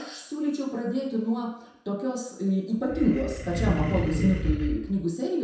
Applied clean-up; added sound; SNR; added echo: none; Animal; 2 dB; reverberation time 0.7 s.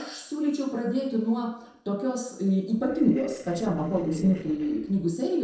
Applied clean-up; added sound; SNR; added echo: neural separator model SepFormer DNS4.